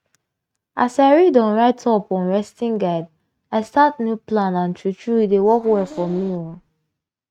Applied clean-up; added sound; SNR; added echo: neural mask model RNNoise.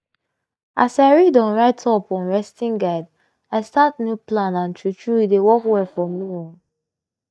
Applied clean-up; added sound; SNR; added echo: neural mask model DeepFilterNet 3.